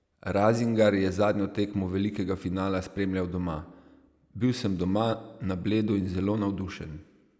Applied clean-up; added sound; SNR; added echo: none; none; none; none.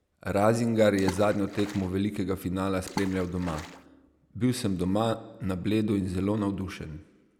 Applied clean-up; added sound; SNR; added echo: none; Water / Splash, splatter; 13 dB; none.